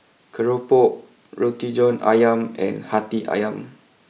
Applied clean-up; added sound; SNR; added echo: none; none; none; none.